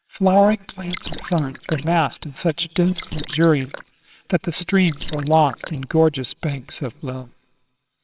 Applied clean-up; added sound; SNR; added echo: neural separator model SepFormer WHAMR!.